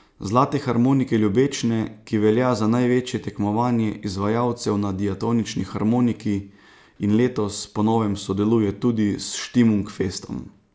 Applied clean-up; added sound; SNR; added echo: none; none; none; none.